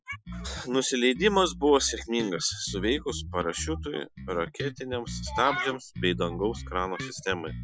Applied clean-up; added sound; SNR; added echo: classical method Wiener filter.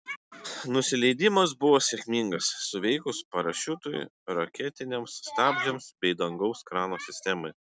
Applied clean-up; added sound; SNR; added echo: none; none; none; none.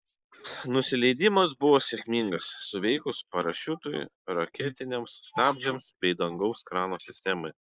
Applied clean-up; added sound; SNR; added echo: neural mask model Resemble Enhance denoiser.